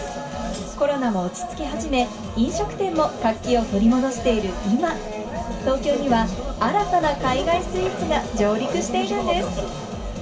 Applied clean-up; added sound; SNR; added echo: none; none; none; reverberation time 0.2 s.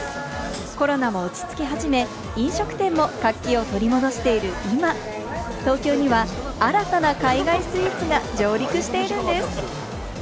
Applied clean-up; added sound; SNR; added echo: none; none; none; none.